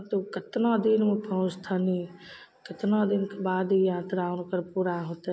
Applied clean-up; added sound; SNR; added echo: none; none; none; none.